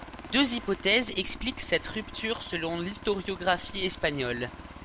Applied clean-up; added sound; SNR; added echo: none; Aircraft; 14 dB; none.